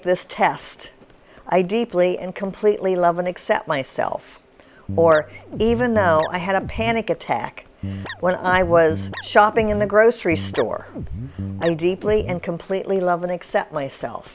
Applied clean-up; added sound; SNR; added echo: none; Guitar; 10 dB; none.